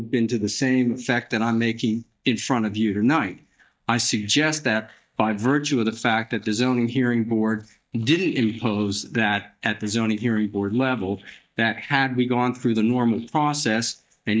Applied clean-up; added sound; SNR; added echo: neural mask model DeepFilterNet 3.